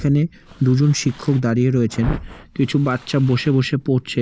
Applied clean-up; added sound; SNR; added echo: none; Walk, footsteps; 18 dB; none.